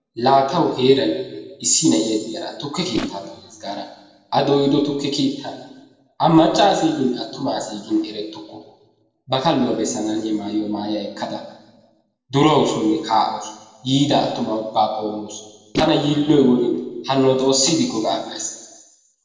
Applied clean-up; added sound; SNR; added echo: neural separator model SepFormer DNS4.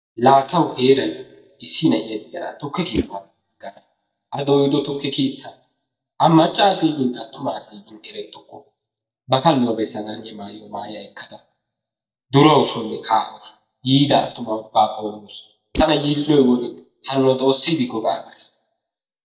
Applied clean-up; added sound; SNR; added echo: neural mask model DeepFilterNet 3.